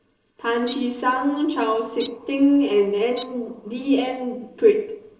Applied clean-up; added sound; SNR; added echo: neural separator model SepFormer DNS4.